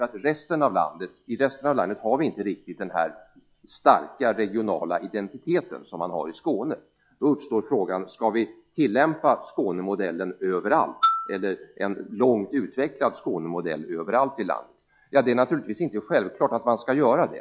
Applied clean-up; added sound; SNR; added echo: classical method log-MMSE.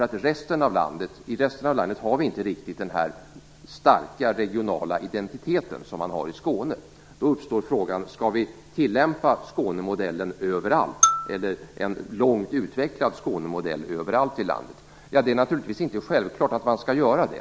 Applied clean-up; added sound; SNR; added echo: none; Marimba, xylophone; 2 dB; none.